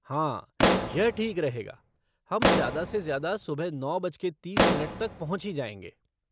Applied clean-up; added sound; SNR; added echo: none; Explosion; -3 dB; none.